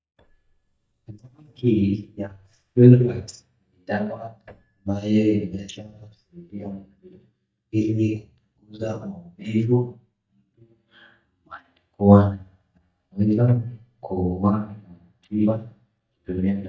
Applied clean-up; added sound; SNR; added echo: neural mask model DeepFilterNet 3.